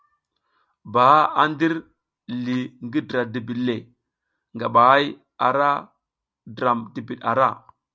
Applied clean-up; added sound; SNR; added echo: none; none; none; none.